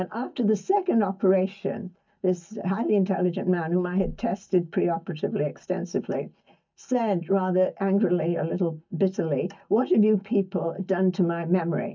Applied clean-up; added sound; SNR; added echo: neural mask model DeepFilterNet 3.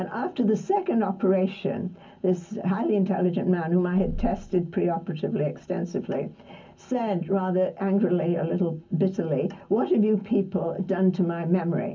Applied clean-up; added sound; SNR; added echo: none; Purr; 10 dB; reverberation time 0.3 s.